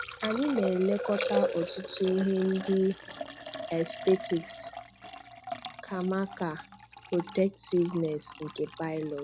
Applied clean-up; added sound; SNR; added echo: none; Liquid; 8 dB; none.